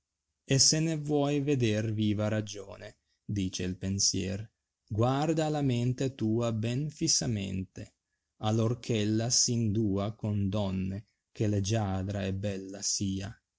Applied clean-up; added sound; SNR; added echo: none; none; none; none.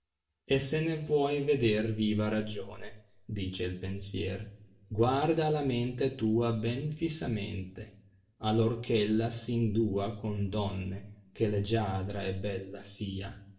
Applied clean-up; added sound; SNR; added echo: none; none; none; reverberation time 0.7 s.